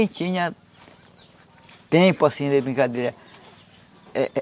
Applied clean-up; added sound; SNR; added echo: none; none; none; none.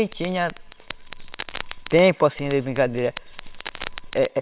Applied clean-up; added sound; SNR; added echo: neural separator model SepFormer WHAMR!.